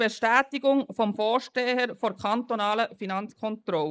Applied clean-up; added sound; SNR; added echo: neural mask model Resemble Enhance denoiser.